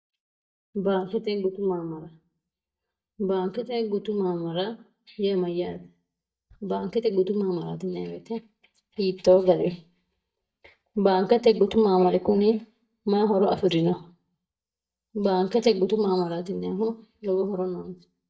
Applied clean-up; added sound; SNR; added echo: neural mask model DeepFilterNet 3.